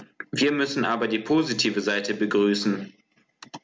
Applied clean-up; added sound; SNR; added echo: none; none; none; none.